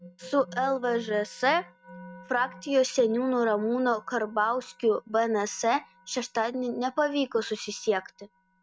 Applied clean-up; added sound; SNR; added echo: neural mask model RNNoise.